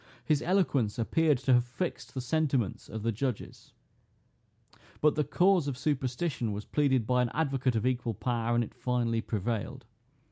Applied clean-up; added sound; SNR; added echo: none; none; none; none.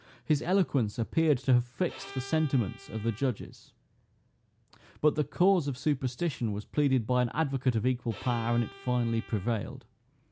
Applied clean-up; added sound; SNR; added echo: none; Bowed string instrument; 19 dB; none.